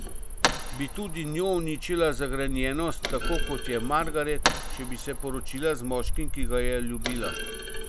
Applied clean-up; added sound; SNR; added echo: none; Cricket + Thump, thud; -1 dB; none.